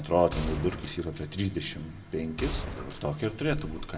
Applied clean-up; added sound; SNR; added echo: none; Gunshot, gunfire; 8 dB; reverberation time 0.7 s.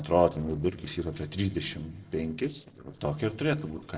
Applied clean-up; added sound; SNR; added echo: neural separator model SepFormer DNS4.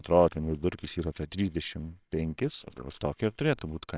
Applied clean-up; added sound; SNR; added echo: neural separator model SepFormer WHAMR!.